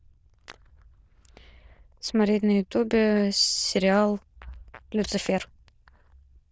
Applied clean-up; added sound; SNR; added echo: neural diffusion model UNIVERSE++.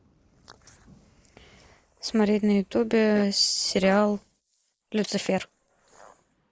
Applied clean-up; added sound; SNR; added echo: neural mask model Resemble Enhance denoiser.